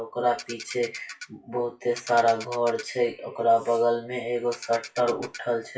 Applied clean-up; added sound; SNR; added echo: classical method WPE with log-MMSE.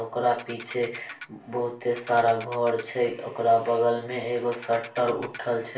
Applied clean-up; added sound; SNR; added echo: none; Ratchet, pawl; 15 dB; reverberation time 0.4 s.